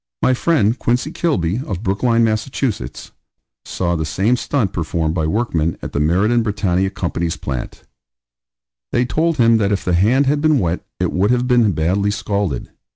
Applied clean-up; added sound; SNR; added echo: none; none; none; none.